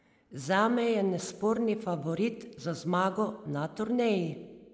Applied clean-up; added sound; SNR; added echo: none; none; none; none.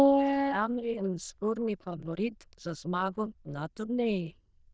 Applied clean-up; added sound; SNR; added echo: neural diffusion model UNIVERSE++.